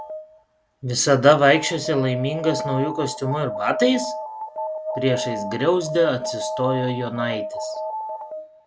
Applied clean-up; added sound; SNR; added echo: none; Alarm; 7 dB; none.